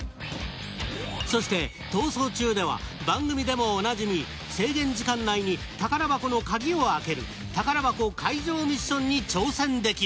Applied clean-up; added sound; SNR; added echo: none; none; none; none.